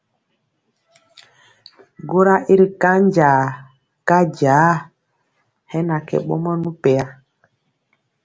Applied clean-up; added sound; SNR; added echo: none; none; none; none.